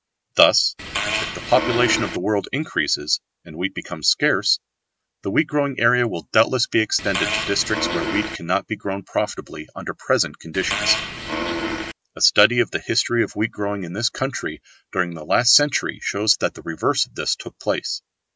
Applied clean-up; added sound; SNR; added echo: none; Fart; 3 dB; none.